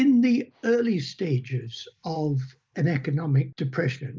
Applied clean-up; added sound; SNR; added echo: neural mask model Resemble Enhance denoiser.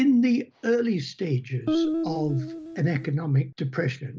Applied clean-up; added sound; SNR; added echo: none; Guitar; 4 dB; none.